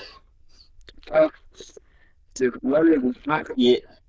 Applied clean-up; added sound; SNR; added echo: neural diffusion model UNIVERSE++.